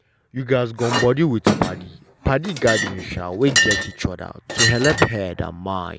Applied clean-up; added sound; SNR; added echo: none; Chink, clink; 3 dB; none.